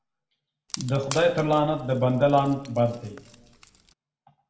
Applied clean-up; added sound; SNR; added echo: none; Wood; 17 dB; reverberation time 0.9 s.